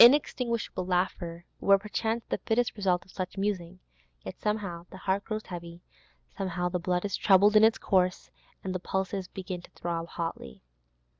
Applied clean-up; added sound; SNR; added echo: none; none; none; none.